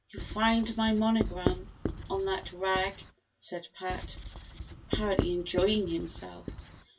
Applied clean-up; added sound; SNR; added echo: none; Writing; 5 dB; reverberation time 0.1 s.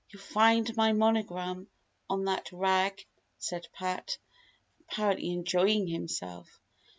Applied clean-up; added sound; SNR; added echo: none; none; none; none.